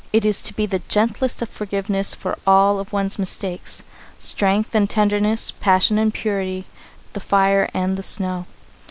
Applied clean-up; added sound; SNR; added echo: none; none; none; none.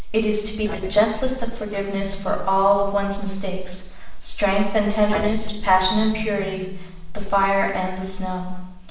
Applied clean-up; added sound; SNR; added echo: neural separator model SepFormer DNS4.